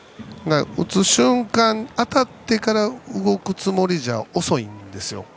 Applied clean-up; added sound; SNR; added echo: none; none; none; none.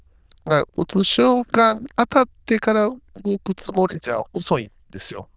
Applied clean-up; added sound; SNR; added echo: neural diffusion model UNIVERSE++.